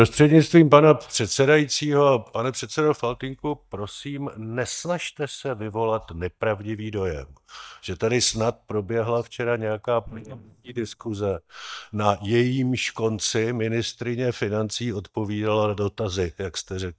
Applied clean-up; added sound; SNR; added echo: neural mask model DeepFilterNet 3.